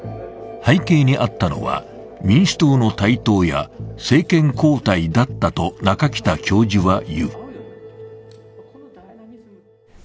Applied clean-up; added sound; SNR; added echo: none; none; none; none.